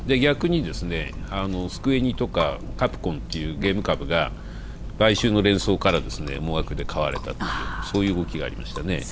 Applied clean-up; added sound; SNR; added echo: none; Chewing, mastication; 8 dB; none.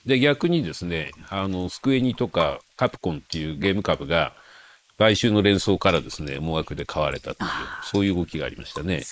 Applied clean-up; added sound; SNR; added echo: neural mask model Resemble Enhance denoiser.